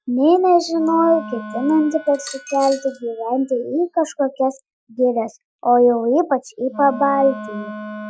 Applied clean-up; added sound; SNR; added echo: classical method Wiener filter.